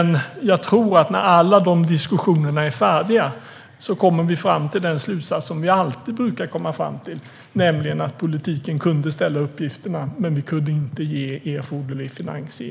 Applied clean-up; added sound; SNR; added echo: none; none; none; none.